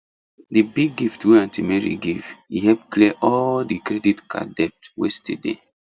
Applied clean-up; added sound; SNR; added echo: none; none; none; none.